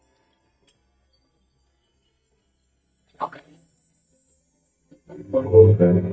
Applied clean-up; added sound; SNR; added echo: neural mask model DeepFilterNet 3.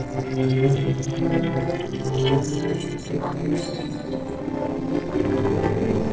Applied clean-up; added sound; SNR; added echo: neural separator model SepFormer DNS4.